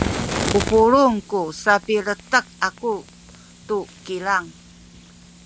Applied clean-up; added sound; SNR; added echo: none; Fire; 9 dB; none.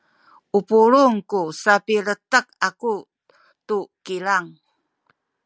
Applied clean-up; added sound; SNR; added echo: none; none; none; none.